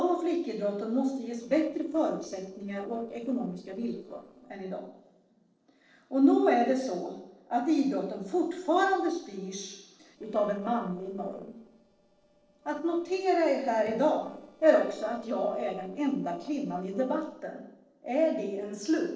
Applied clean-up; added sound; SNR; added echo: neural separator model SepFormer DNS4.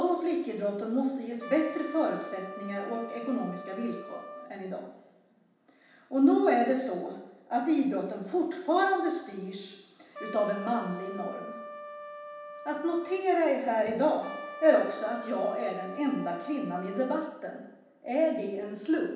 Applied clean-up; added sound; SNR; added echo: none; Trumpet; 13 dB; reverberation time 0.9 s.